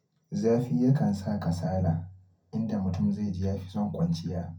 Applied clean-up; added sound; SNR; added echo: none; none; none; reverberation time 0.3 s.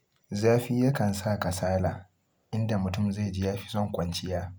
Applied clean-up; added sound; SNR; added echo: none; none; none; none.